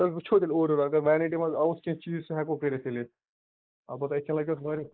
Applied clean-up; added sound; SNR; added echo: neural mask model Resemble Enhance denoiser.